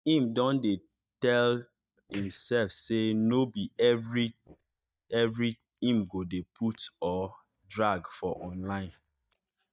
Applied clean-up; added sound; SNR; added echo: neural mask model DeepFilterNet 3.